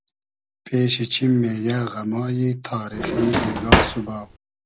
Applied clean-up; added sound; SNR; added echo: none; Drawer open or close; -3 dB; none.